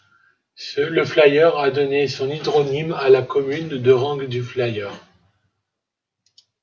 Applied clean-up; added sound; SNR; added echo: none; none; none; none.